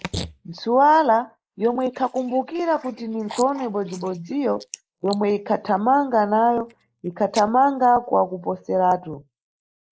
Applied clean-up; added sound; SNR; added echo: neural mask model Resemble Enhance denoiser.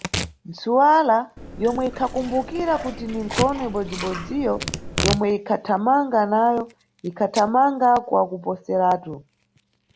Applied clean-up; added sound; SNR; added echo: none; Liquid + Packing tape, duct tape / Tearing; 11 dB; none.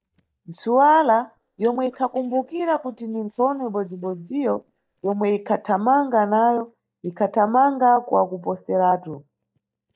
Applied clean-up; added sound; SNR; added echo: neural mask model DeepFilterNet 3.